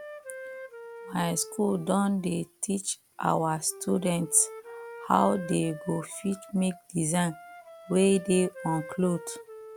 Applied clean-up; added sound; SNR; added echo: none; Wind instrument, woodwind instrument; 16 dB; none.